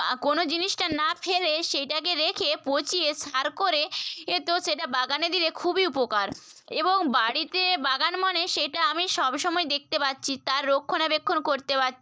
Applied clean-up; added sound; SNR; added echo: neural mask model DeepFilterNet 3.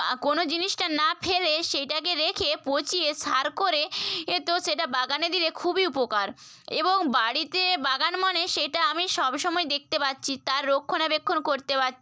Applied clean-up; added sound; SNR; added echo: none; none; none; none.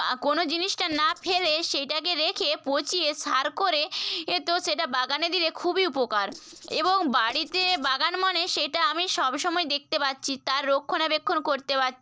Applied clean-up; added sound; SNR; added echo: neural separator model SepFormer DNS4.